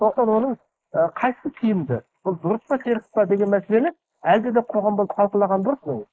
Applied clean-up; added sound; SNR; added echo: neural mask model Resemble Enhance denoiser.